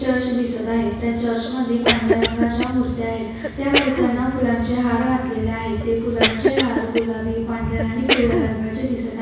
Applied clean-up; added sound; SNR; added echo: none; Cough; 3 dB; reverberation time 1.1 s.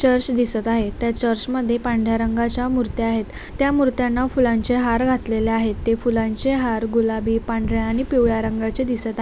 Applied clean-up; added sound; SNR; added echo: none; none; none; none.